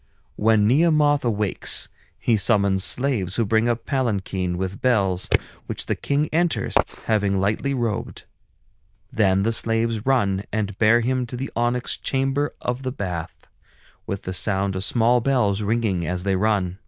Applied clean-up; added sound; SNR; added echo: neural diffusion model UNIVERSE++.